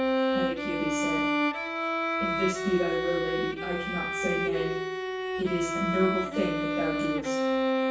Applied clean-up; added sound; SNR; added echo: none; Bowed string instrument; -3 dB; reverberation time 0.7 s.